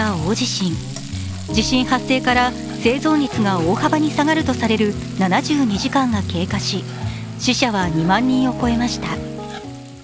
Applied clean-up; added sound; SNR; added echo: none; Frying (food); 19 dB; none.